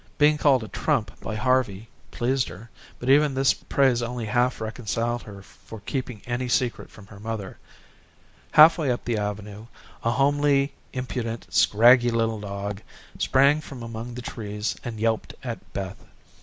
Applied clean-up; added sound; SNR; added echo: none; none; none; none.